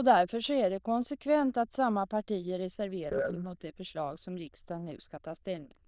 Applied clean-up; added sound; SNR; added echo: neural diffusion model UNIVERSE++.